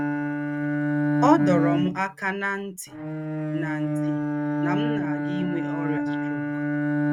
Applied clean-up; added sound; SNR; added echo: neural mask model RNNoise.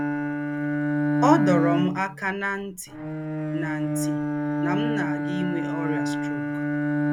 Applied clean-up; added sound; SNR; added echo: none; Bowed string instrument; -3 dB; none.